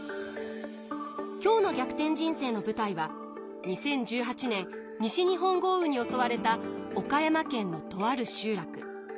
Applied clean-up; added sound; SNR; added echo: none; none; none; none.